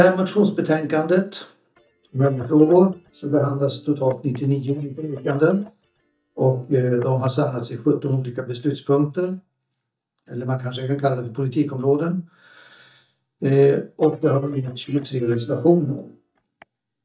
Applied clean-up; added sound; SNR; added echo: neural mask model DeepFilterNet 3.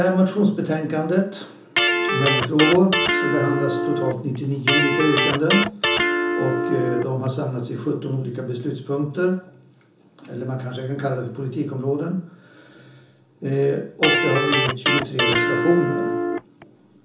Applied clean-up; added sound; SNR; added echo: none; Electric guitar; -2 dB; reverberation time 1.2 s.